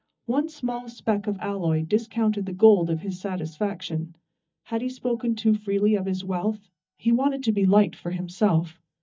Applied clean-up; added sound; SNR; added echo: neural mask model DeepFilterNet 3.